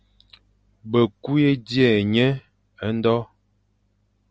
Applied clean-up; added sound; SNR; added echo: none; none; none; none.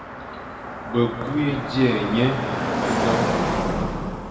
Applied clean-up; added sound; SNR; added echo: none; Car passing by; 1 dB; reverberation time 2.0 s.